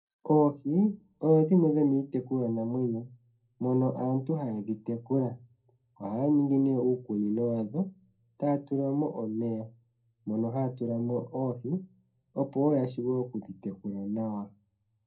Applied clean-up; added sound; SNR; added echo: none; none; none; reverberation time 0.2 s.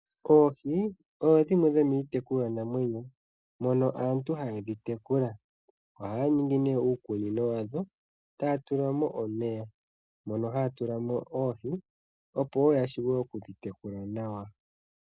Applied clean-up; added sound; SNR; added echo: none; none; none; none.